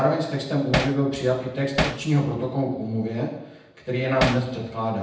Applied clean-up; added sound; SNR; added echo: none; Hammer; 2 dB; reverberation time 0.9 s.